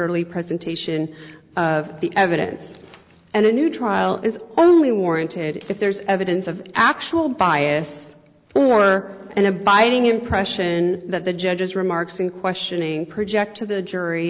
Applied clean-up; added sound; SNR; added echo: none; none; none; none.